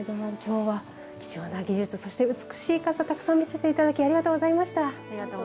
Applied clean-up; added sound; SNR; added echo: none; none; none; none.